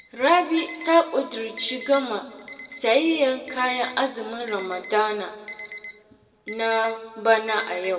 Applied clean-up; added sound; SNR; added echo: none; Alarm; 17 dB; reverberation time 1.5 s.